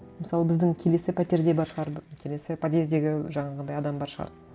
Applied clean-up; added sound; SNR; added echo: none; none; none; none.